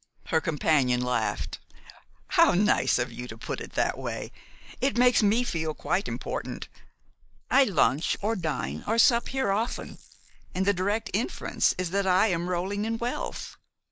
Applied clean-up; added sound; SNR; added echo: neural mask model Resemble Enhance denoiser.